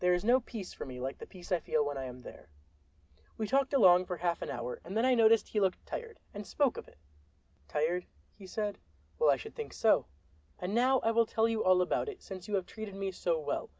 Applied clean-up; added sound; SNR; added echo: none; none; none; none.